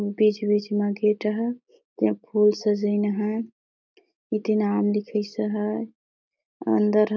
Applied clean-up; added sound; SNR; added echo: none; none; none; none.